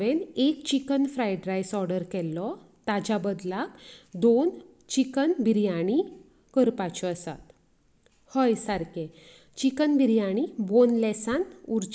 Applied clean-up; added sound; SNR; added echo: none; none; none; none.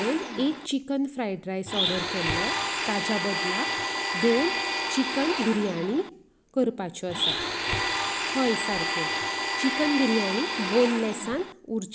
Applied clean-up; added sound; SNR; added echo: none; Domestic sounds, home sounds; 1 dB; none.